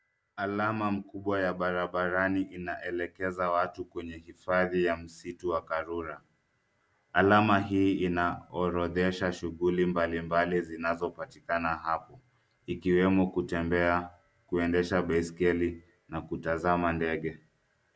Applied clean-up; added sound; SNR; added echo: none; none; none; none.